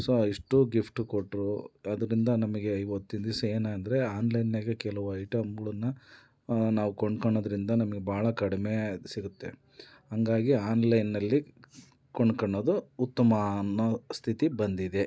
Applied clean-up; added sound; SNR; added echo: none; none; none; none.